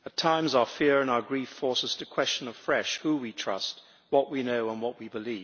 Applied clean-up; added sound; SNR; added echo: none; none; none; none.